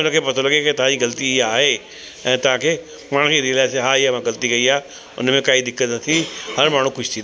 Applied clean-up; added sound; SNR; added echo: none; none; none; none.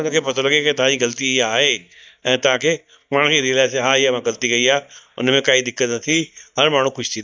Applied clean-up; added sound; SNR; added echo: neural mask model DeepFilterNet 3.